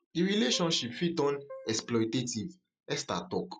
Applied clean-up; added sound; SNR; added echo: classical method log-MMSE.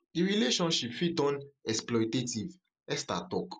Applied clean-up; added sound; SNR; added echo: neural mask model Resemble Enhance denoiser.